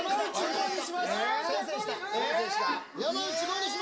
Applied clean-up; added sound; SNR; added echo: none; Cough; 14 dB; reverberation time 1.5 s.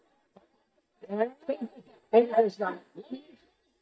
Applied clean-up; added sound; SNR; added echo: neural mask model DeepFilterNet 3.